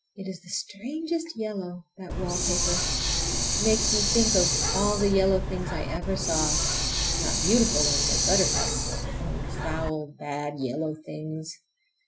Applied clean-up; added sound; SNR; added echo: none; Hiss; -4 dB; none.